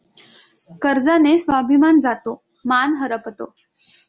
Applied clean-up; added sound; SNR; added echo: none; none; none; none.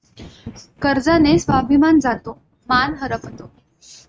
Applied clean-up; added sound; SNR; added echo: neural mask model RNNoise.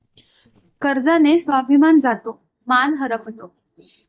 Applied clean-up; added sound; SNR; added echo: neural mask model DeepFilterNet 3.